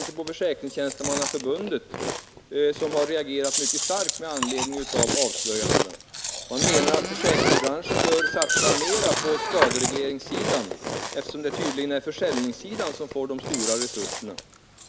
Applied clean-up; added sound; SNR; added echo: none; Squeak + Chewing, mastication; -1 dB; none.